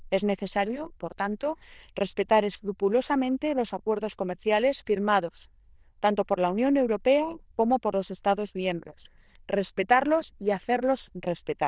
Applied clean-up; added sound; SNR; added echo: neural diffusion model UNIVERSE++.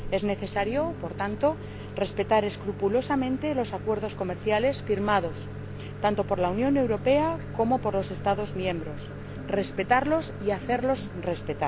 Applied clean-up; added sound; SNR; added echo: none; Piano + Microwave oven; 9 dB; none.